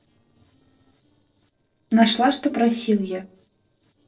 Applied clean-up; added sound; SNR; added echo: neural separator model SepFormer DNS4.